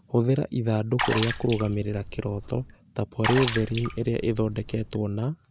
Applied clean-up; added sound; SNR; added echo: none; Water / Splash, splatter; 7 dB; none.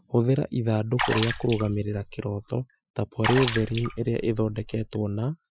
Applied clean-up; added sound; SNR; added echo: classical method Wiener filter.